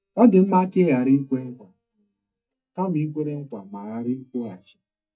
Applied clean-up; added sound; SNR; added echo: neural mask model DeepFilterNet 3.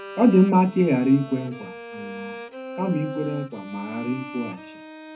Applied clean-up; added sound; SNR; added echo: none; Bowed string instrument; 13 dB; reverberation time 0.3 s.